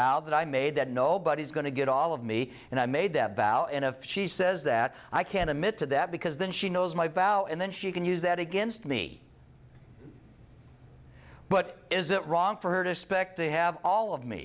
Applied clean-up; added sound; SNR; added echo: none; none; none; none.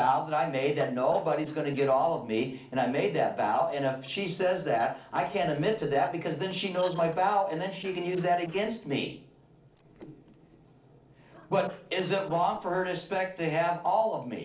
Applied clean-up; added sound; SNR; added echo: neural separator model SepFormer DNS4.